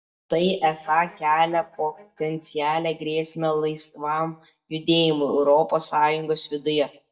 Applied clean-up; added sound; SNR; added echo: neural mask model DeepFilterNet 3.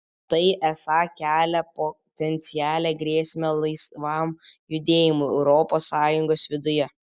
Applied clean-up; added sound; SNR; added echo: none; none; none; none.